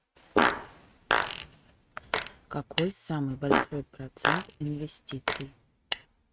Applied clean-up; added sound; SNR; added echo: neural mask model RNNoise.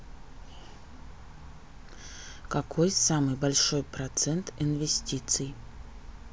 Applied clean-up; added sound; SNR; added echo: none; none; none; none.